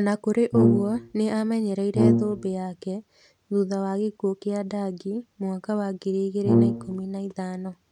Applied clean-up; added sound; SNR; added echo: none; Brass instrument; -4 dB; none.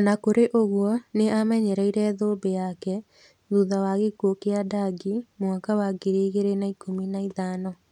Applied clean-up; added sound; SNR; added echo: none; none; none; none.